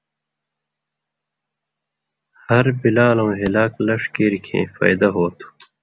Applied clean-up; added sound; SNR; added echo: none; Tap; 14 dB; none.